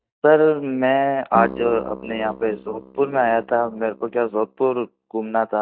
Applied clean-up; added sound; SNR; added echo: neural mask model DeepFilterNet 3.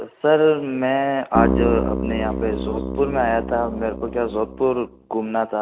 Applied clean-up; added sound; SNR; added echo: none; Keyboard (musical); 3 dB; none.